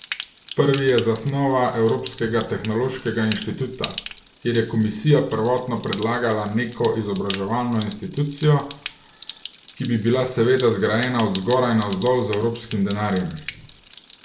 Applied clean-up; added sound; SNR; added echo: none; Stream; 17 dB; none.